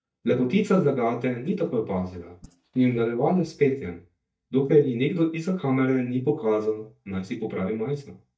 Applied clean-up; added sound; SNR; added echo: neural mask model DeepFilterNet 3.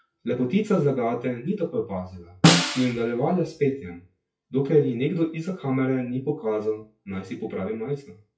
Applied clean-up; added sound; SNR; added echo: classical method WPE with log-MMSE.